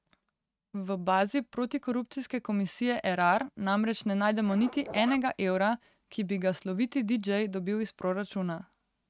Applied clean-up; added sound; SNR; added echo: neural mask model RNNoise.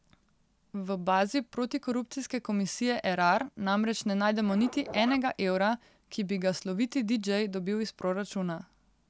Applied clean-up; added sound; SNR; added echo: none; Zipper (clothing); 13 dB; none.